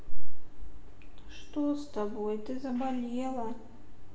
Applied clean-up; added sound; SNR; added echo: none; none; none; reverberation time 0.8 s.